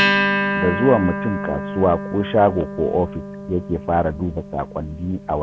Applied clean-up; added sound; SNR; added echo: none; Acoustic guitar; 4 dB; none.